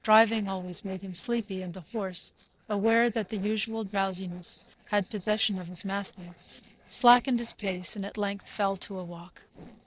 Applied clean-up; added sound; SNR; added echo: neural separator model SepFormer DNS4.